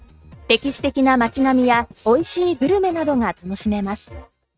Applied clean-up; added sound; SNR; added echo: neural mask model RNNoise.